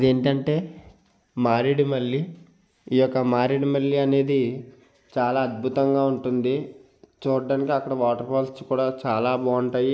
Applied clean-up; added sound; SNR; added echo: none; none; none; none.